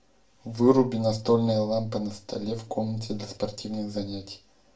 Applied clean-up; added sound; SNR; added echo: none; none; none; reverberation time 0.3 s.